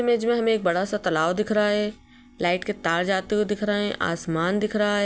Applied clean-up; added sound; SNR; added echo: none; none; none; none.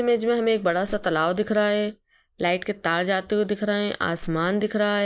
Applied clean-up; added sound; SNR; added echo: neural mask model Resemble Enhance denoiser.